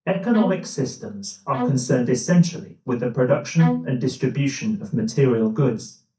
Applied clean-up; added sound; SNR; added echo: neural mask model DeepFilterNet 3.